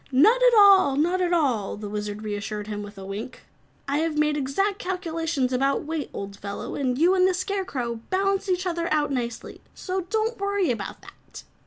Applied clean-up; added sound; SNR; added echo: none; none; none; none.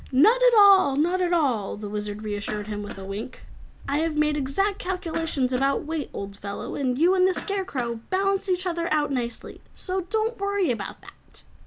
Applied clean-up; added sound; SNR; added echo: none; Cough + Wind; 17 dB; none.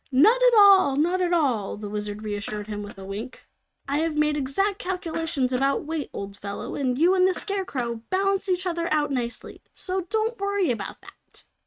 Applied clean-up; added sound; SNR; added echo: neural mask model RNNoise.